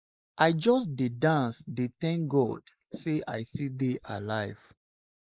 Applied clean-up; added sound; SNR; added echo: neural mask model Resemble Enhance denoiser.